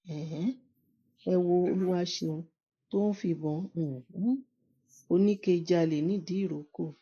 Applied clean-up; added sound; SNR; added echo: neural mask model Resemble Enhance denoiser.